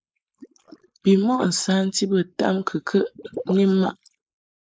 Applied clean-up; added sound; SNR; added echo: neural mask model Resemble Enhance denoiser.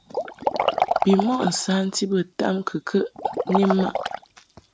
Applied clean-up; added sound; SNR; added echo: none; Liquid; 4 dB; none.